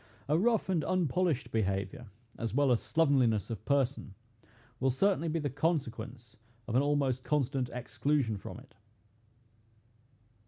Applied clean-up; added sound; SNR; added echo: none; none; none; none.